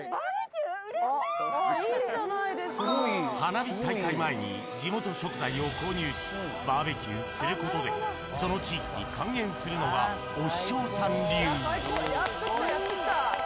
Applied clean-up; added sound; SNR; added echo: none; none; none; none.